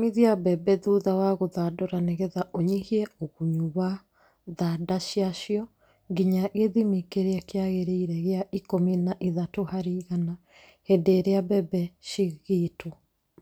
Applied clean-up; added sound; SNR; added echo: none; none; none; none.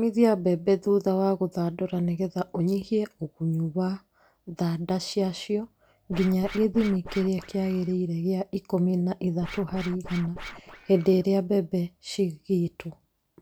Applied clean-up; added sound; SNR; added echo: none; Scratching (performance technique); 15 dB; none.